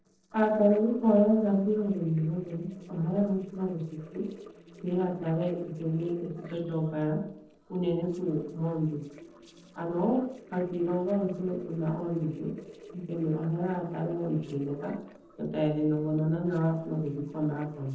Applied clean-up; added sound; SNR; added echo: neural separator model SepFormer DNS4.